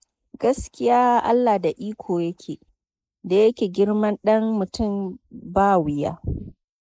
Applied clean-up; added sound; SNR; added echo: neural mask model Resemble Enhance denoiser.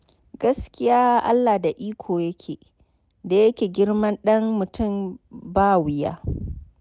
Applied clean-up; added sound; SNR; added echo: none; none; none; none.